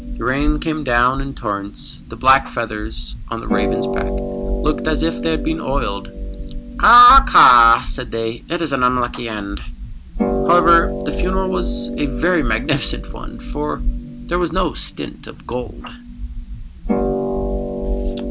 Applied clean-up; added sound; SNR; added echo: none; Harp; 4 dB; none.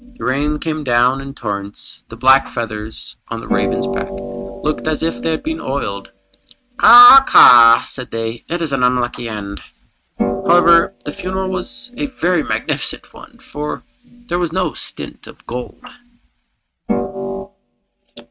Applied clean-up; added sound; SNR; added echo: neural mask model RNNoise.